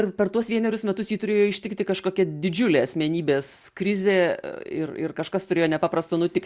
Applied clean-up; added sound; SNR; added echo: none; none; none; none.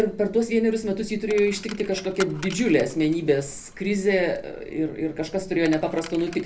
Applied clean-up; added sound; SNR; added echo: none; Coin (dropping); 17 dB; reverberation time 0.3 s.